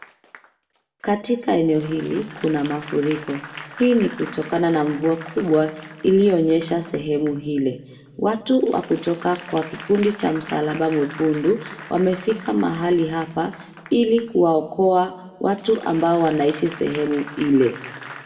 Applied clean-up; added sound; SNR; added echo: none; Applause / Crowd; 18 dB; reverberation time 1.2 s.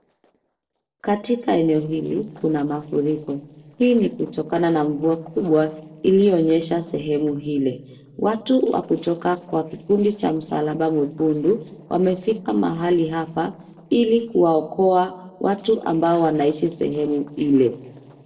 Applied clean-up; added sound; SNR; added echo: neural separator model SepFormer DNS4.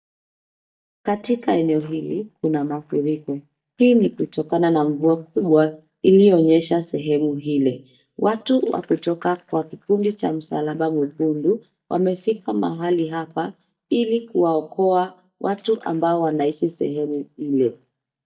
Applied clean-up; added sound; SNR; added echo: neural mask model DeepFilterNet 3.